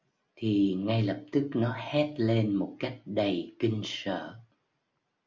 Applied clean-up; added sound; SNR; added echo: none; none; none; none.